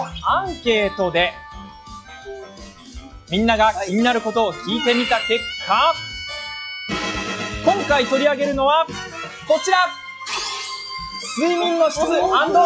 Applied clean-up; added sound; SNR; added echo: classical method log-MMSE.